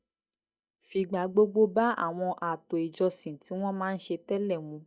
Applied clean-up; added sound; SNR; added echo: neural mask model DeepFilterNet 3.